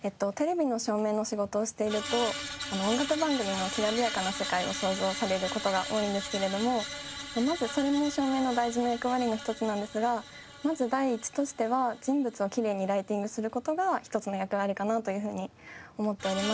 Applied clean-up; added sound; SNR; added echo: none; Screech; 10 dB; none.